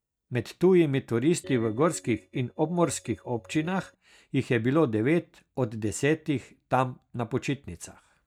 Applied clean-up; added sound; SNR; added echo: neural mask model DeepFilterNet 3.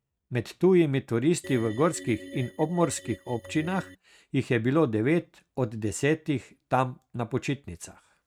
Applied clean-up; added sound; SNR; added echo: neural mask model RNNoise.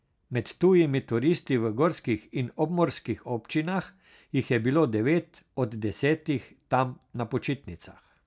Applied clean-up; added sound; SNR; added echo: none; none; none; none.